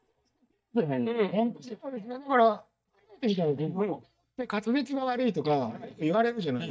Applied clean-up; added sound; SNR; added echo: neural mask model DeepFilterNet 3.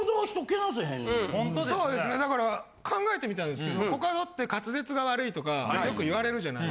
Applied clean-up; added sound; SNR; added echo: none; none; none; none.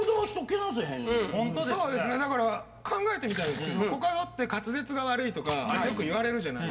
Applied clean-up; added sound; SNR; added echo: none; Splash, splatter; 17 dB; reverberation time 1.9 s.